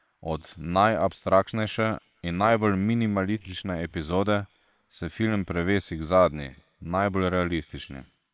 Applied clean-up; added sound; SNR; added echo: neural separator model SepFormer WHAM!.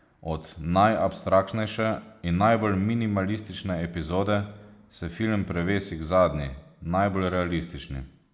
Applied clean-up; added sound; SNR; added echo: none; none; none; none.